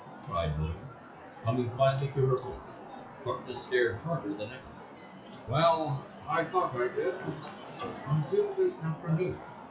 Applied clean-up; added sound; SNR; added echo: classical method WPE with log-MMSE.